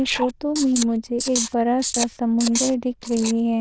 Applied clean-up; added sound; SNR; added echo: neural diffusion model UNIVERSE++.